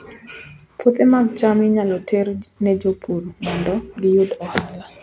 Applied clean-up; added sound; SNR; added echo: none; none; none; none.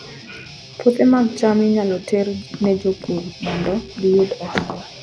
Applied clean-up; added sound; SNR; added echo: none; Tap + Guitar; 17 dB; none.